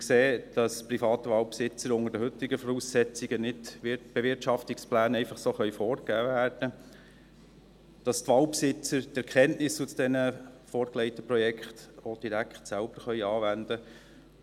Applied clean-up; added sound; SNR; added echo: none; none; none; none.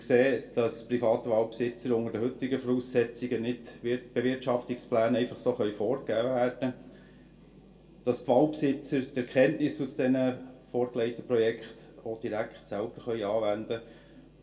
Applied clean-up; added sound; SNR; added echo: none; none; none; reverberation time 0.3 s.